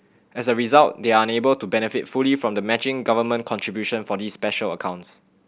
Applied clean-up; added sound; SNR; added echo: none; none; none; none.